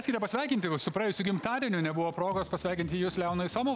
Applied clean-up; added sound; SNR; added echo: none; none; none; none.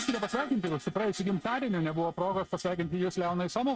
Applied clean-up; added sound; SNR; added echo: neural mask model RNNoise.